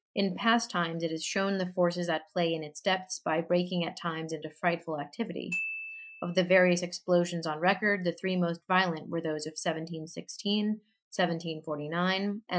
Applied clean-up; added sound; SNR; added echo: classical method Wiener filter.